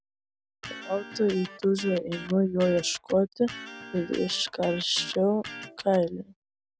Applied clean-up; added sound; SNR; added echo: none; Electric guitar; 14 dB; none.